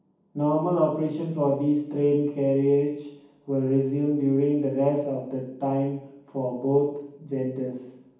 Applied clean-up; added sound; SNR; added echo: none; none; none; reverberation time 1.2 s.